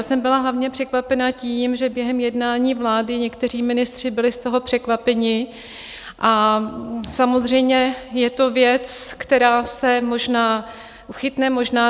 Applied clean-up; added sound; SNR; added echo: none; none; none; none.